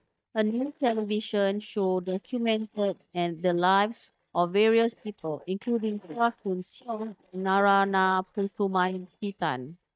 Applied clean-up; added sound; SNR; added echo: neural mask model DeepFilterNet 3.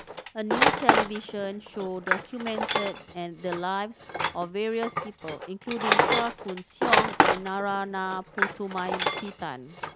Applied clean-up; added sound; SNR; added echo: none; Tools; -4 dB; none.